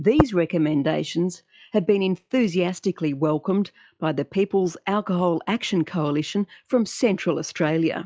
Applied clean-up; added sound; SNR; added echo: classical method log-MMSE.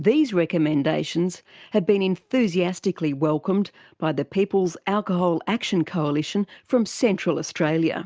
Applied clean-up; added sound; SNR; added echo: none; none; none; none.